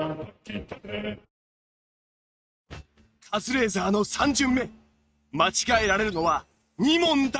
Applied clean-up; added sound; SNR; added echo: neural mask model RNNoise.